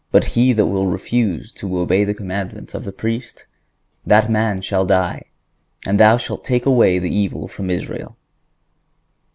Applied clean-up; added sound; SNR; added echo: none; none; none; none.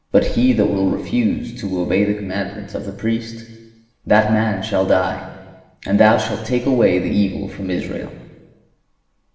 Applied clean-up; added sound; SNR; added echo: none; none; none; reverberation time 1.3 s.